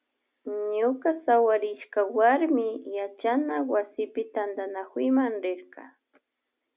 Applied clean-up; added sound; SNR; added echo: none; none; none; none.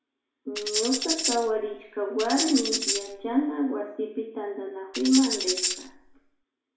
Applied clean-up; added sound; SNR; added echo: none; Tambourine; 2 dB; reverberation time 0.6 s.